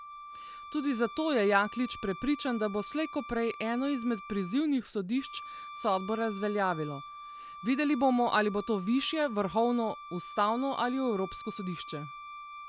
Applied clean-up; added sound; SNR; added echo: none; Wind instrument, woodwind instrument; 14 dB; none.